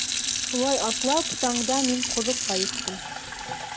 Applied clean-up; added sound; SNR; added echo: none; Fill (with liquid) / Sink (filling or washing); 0 dB; none.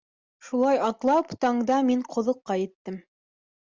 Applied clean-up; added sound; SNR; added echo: none; none; none; none.